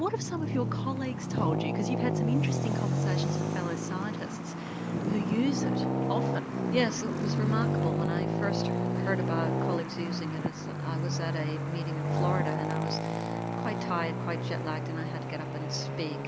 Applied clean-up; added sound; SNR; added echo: none; Traffic noise, roadway noise; -5 dB; none.